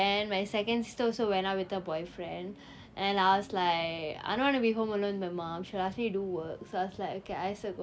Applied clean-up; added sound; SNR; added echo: none; none; none; none.